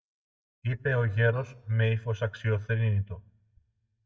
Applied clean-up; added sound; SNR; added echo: neural mask model DeepFilterNet 3.